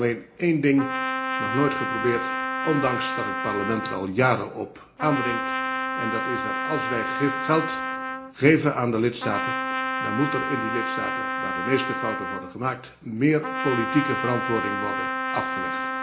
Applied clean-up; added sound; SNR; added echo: none; Trumpet; 2 dB; reverberation time 0.4 s.